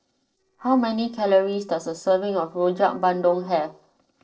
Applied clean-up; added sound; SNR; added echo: neural separator model SepFormer DNS4.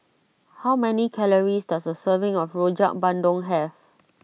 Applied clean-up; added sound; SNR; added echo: none; none; none; none.